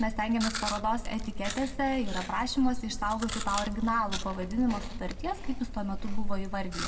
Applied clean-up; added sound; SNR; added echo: none; Chewing, mastication; 2 dB; reverberation time 1.4 s.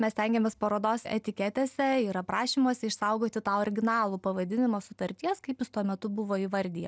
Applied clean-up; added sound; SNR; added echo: none; none; none; none.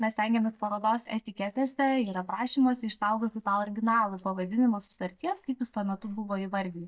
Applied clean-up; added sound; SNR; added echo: neural mask model DeepFilterNet 3.